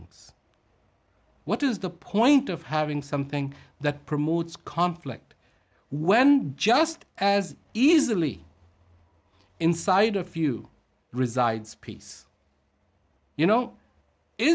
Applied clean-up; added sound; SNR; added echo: none; none; none; none.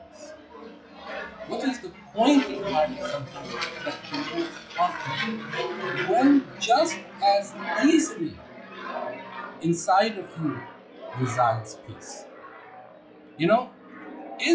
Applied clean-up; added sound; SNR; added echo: classical method WPE with log-MMSE.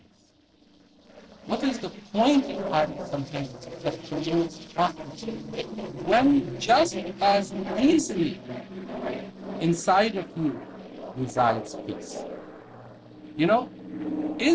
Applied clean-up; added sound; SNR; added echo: neural separator model SepFormer DNS4.